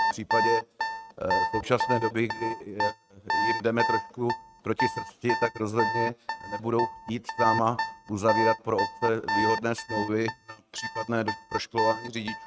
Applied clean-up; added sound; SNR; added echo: neural mask model RNNoise.